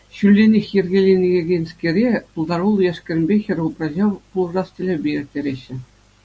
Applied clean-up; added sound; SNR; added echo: none; none; none; none.